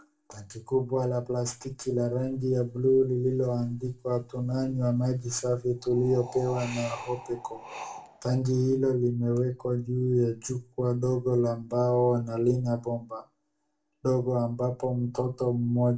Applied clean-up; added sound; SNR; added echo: none; Wind; 14 dB; reverberation time 0.2 s.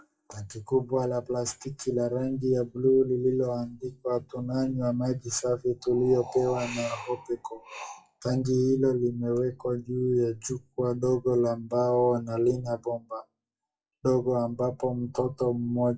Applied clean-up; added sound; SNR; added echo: classical method WPE with log-MMSE.